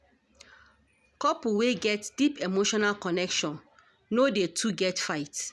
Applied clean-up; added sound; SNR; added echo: none; none; none; none.